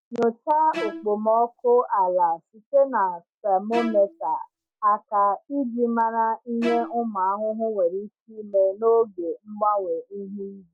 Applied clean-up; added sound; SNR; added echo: none; Bowed string instrument; 13 dB; none.